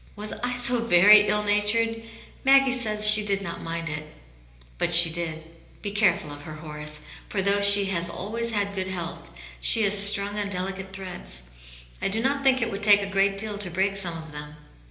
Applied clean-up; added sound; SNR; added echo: none; none; none; reverberation time 1.0 s.